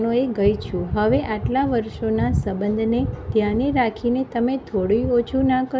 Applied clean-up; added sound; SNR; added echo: none; none; none; none.